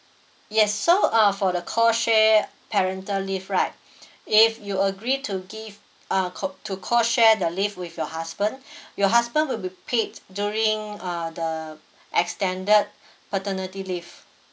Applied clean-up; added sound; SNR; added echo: none; none; none; none.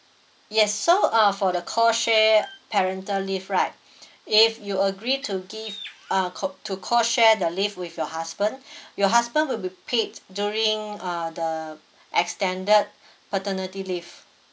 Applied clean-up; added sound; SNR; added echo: none; Bird; 18 dB; none.